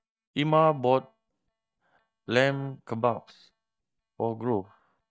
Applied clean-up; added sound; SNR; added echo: neural mask model DeepFilterNet 3.